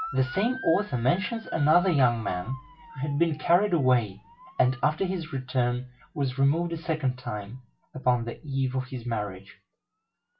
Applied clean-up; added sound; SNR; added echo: none; Motor vehicle (road) / Siren; 19 dB; reverberation time 0.2 s.